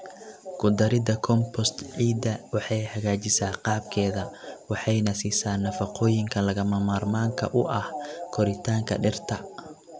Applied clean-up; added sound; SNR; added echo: none; none; none; none.